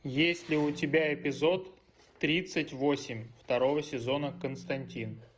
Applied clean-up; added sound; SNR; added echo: none; Telephone; 16 dB; none.